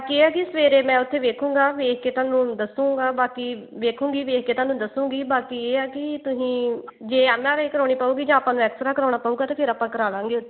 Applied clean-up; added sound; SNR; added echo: none; none; none; none.